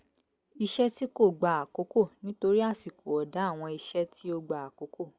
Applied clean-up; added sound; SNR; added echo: none; none; none; none.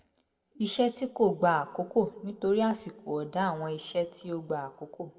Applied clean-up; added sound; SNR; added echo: none; none; none; reverberation time 1.2 s.